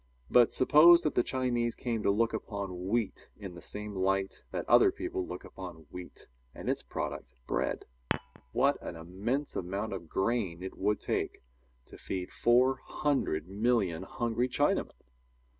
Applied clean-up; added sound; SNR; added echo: none; Chink, clink; 4 dB; none.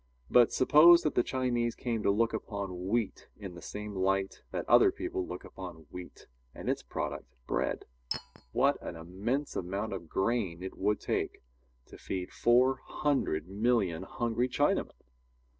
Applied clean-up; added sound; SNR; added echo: neural separator model SepFormer DNS4.